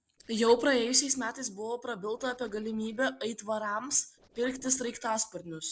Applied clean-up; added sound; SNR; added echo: neural separator model SepFormer DNS4.